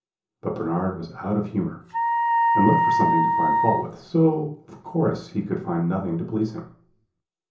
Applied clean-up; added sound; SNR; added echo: none; Wind instrument, woodwind instrument; -3 dB; reverberation time 0.6 s.